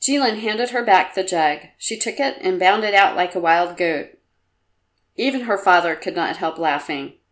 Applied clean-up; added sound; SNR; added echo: none; none; none; none.